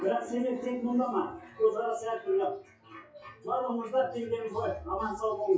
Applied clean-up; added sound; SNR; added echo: classical method WPE with log-MMSE.